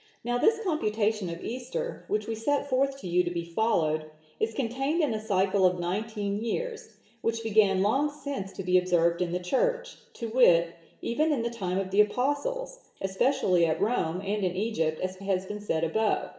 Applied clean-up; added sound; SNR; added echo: none; none; none; reverberation time 0.6 s.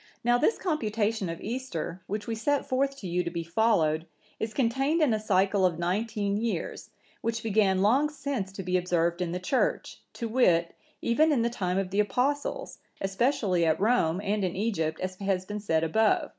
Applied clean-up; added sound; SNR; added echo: none; none; none; none.